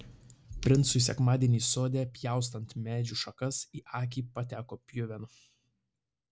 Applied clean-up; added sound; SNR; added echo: none; none; none; none.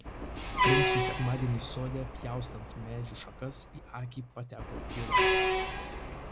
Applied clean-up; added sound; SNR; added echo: none; Truck; -4 dB; none.